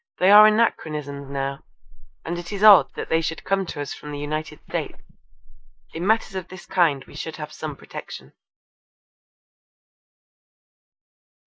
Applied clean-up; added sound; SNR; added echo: neural mask model Resemble Enhance denoiser.